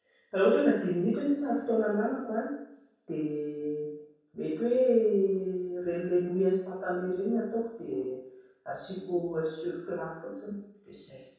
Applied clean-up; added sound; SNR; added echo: none; none; none; reverberation time 0.7 s.